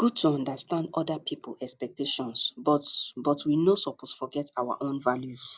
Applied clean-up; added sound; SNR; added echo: none; none; none; none.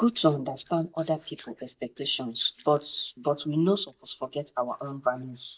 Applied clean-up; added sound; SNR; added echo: neural mask model DeepFilterNet 3.